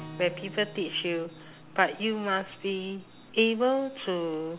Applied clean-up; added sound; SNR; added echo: none; Acoustic guitar / Strum; 20 dB; none.